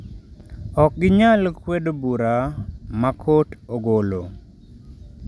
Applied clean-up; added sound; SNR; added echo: none; none; none; none.